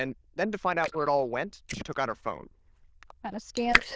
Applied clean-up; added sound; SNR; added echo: neural diffusion model UNIVERSE++.